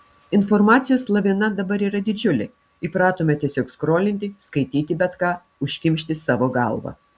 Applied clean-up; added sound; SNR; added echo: none; none; none; none.